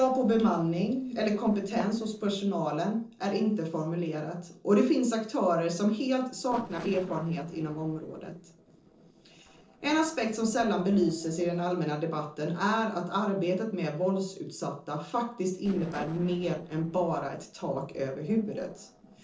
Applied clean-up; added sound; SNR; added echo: neural separator model SepFormer DNS4.